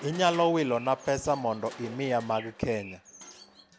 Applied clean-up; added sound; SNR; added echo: none; Bird + Crushing; 17 dB; none.